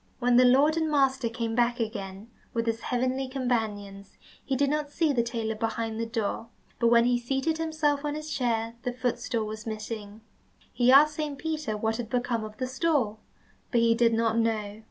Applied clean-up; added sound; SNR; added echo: none; none; none; none.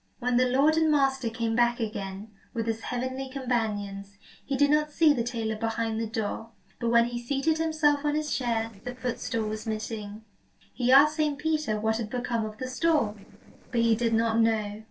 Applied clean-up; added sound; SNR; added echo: neural separator model SepFormer DNS4.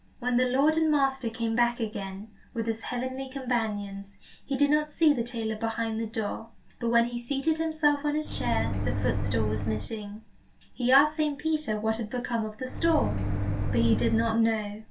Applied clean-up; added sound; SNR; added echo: none; Microwave oven; 0 dB; reverberation time 0.2 s.